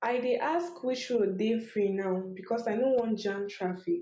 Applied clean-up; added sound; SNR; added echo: none; none; none; none.